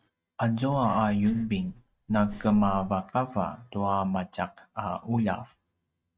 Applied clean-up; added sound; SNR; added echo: neural mask model RNNoise.